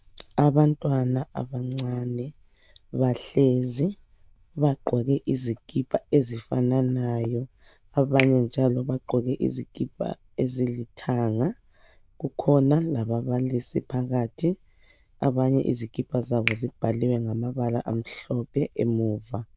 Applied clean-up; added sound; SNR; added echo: neural diffusion model UNIVERSE++.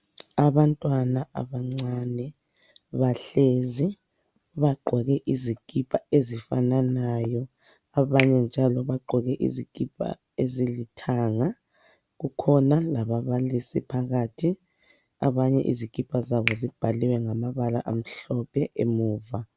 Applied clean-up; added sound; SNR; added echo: none; Finger snapping; 12 dB; none.